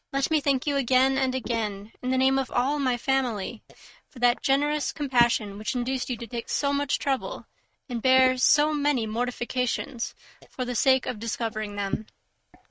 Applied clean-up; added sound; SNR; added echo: neural mask model RNNoise.